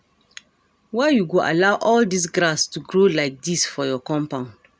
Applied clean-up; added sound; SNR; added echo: none; none; none; none.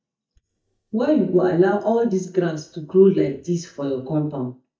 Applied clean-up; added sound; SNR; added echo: neural mask model DeepFilterNet 3.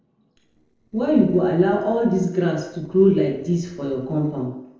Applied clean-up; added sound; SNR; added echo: neural separator model SepFormer DNS4.